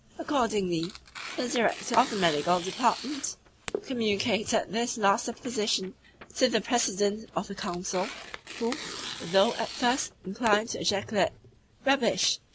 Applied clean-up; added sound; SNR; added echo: none; Tearing; 13 dB; none.